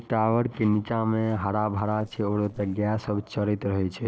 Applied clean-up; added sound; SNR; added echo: neural separator model SepFormer DNS4.